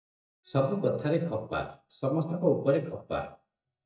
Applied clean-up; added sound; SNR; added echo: neural mask model DeepFilterNet 3.